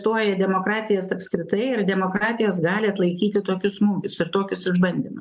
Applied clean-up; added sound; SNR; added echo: none; none; none; none.